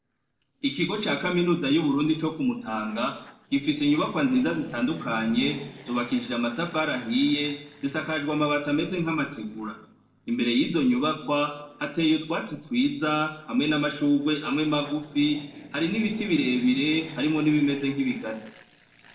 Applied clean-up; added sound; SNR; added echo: neural separator model SepFormer DNS4.